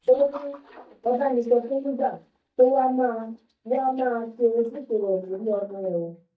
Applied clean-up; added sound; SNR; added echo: neural mask model DeepFilterNet 3.